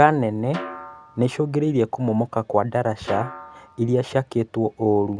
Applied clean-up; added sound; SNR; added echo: none; Snare drum; 17 dB; none.